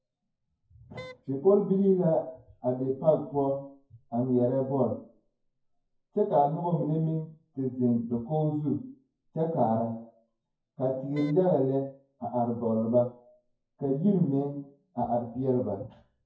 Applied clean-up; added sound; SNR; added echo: classical method WPE with log-MMSE.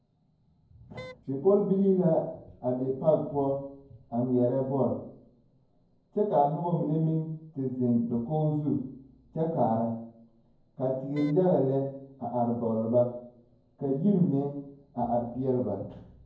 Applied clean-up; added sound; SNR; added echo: none; Wind instrument, woodwind instrument; 19 dB; reverberation time 0.9 s.